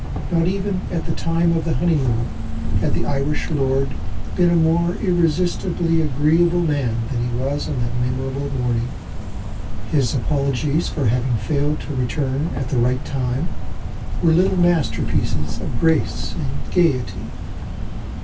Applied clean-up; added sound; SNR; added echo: none; Cricket; 1 dB; reverberation time 0.1 s.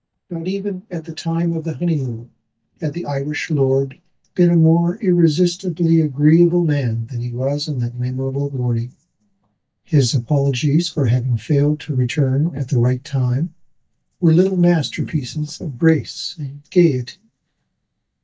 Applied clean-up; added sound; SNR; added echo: neural mask model DeepFilterNet 3.